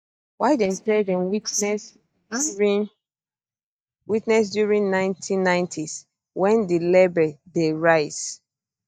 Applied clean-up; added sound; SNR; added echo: neural mask model DeepFilterNet 3.